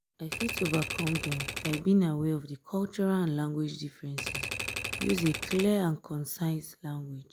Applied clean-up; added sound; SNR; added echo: none; Typewriter; 6 dB; none.